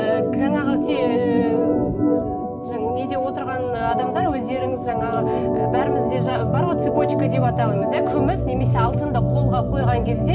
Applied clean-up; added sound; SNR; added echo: none; Organ; -5 dB; reverberation time 0.5 s.